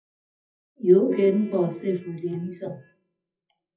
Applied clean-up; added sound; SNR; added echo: classical method WPE with log-MMSE.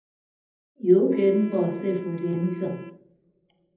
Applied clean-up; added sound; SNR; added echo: none; Wind instrument, woodwind instrument; 19 dB; reverberation time 0.8 s.